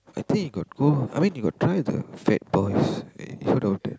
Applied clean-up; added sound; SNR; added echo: none; none; none; none.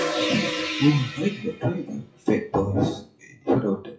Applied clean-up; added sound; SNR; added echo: classical method WPE with log-MMSE.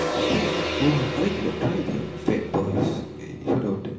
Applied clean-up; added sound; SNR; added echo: none; Gong; 4 dB; reverberation time 0.9 s.